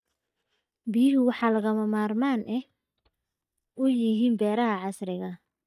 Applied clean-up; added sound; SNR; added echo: neural mask model DeepFilterNet 3.